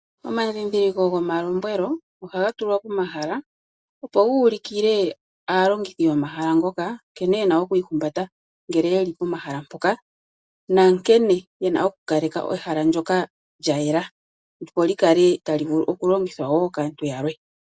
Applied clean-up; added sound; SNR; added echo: none; none; none; none.